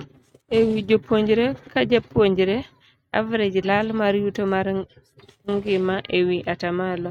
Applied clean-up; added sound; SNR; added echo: neural mask model RNNoise.